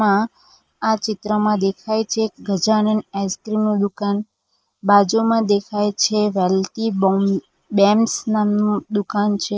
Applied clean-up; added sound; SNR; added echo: neural mask model Resemble Enhance denoiser.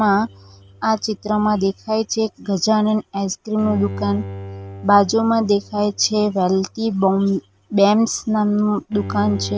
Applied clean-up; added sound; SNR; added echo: none; Bowed string instrument; 16 dB; none.